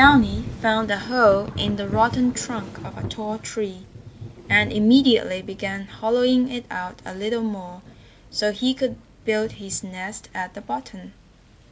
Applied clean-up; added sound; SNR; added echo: none; Thunder / Rain; 14 dB; none.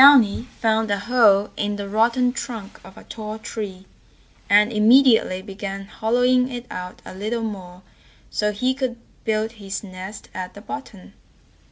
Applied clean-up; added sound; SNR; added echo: none; none; none; none.